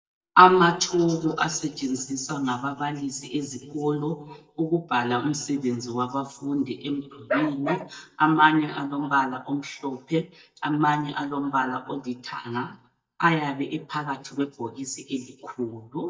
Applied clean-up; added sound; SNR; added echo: neural mask model DeepFilterNet 3.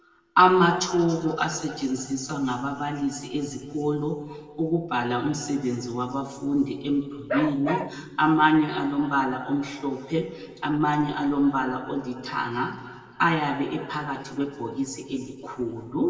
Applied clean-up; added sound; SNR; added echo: none; Bark; 6 dB; reverberation time 1.7 s.